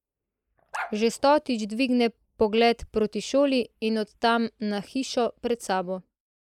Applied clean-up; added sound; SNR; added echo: neural mask model Resemble Enhance denoiser.